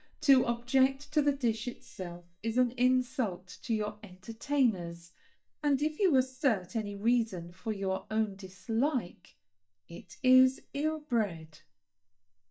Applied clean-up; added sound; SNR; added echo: neural mask model DeepFilterNet 3.